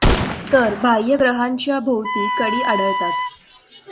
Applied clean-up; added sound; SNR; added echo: none; Gunshot, gunfire + Wind instrument, woodwind instrument; 2 dB; none.